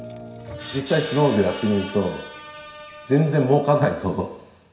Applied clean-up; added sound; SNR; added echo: none; Screech; 15 dB; reverberation time 0.7 s.